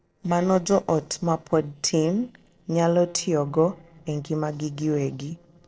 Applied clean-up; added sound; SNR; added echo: neural separator model SepFormer DNS4.